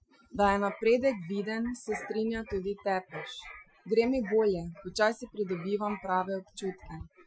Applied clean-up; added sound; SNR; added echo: classical method Wiener filter.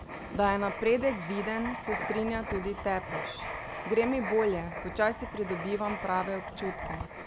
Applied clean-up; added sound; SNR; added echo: none; Writing; 7 dB; none.